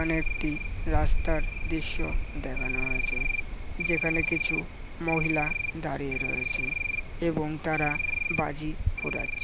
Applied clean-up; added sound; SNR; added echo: none; Cricket; -4 dB; none.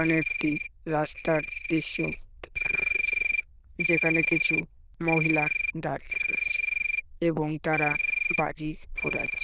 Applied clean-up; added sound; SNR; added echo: neural diffusion model UNIVERSE++.